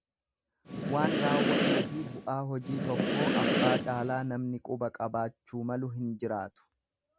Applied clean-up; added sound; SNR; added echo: none; Breathing; -4 dB; none.